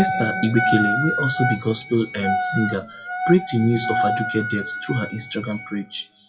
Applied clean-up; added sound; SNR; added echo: classical method WPE with log-MMSE.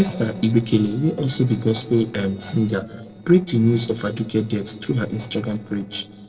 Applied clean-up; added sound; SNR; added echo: neural separator model SepFormer DNS4.